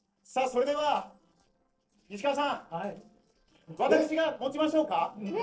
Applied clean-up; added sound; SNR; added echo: neural separator model SepFormer DNS4.